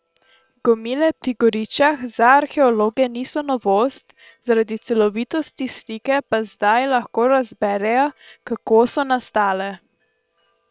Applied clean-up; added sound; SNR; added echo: neural separator model SepFormer WHAM!.